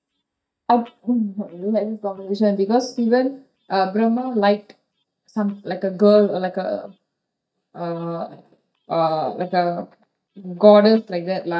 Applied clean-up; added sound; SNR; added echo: neural mask model DeepFilterNet 3.